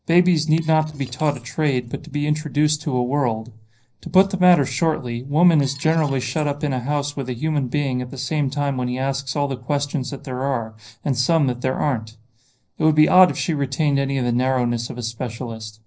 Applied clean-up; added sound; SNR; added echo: neural separator model SepFormer DNS4.